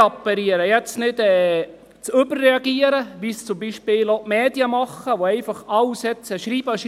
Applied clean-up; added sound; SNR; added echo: none; none; none; none.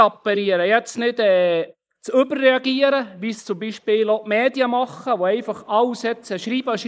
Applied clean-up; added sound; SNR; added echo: neural mask model Resemble Enhance denoiser.